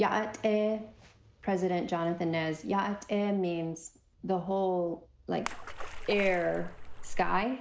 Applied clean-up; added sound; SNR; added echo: none; Splash, splatter; 4 dB; none.